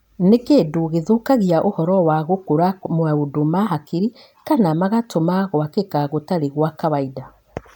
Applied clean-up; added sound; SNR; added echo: none; none; none; none.